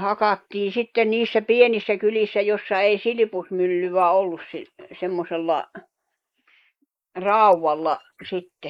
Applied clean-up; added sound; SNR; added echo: neural mask model Resemble Enhance denoiser.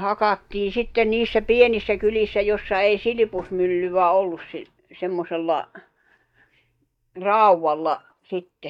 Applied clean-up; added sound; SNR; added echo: neural mask model DeepFilterNet 3.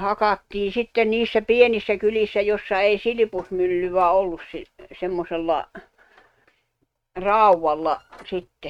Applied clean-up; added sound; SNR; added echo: neural mask model RNNoise.